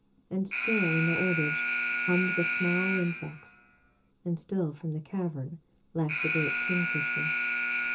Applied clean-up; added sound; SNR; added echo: none; Alarm; 0 dB; reverberation time 0.2 s.